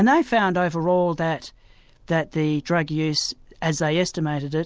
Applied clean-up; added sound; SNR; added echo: none; none; none; none.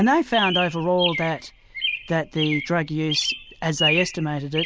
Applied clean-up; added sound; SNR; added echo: none; Chirp, tweet; 5 dB; none.